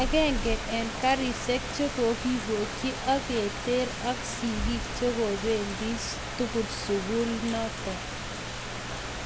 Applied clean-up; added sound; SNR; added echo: none; Rain; 4 dB; none.